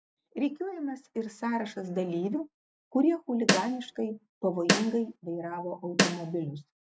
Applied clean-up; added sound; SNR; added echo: none; Snare drum; -4 dB; none.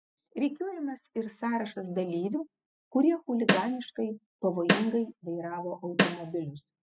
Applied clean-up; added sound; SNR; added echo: classical method spectral subtraction.